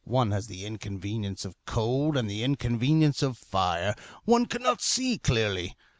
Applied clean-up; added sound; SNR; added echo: none; none; none; none.